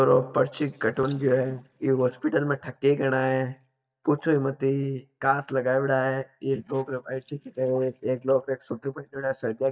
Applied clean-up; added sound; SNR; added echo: neural mask model DeepFilterNet 3.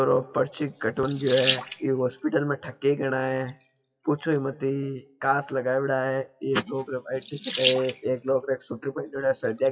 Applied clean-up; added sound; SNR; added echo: classical method WPE with log-MMSE.